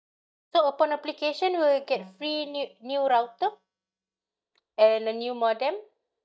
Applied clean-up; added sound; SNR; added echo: neural mask model DeepFilterNet 3.